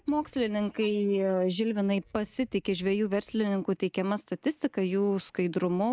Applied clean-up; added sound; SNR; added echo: neural mask model DeepFilterNet 3.